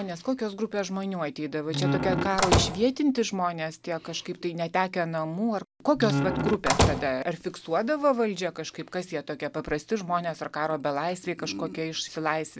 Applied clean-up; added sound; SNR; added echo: none; Squeak / Slam / Wood; -1 dB; none.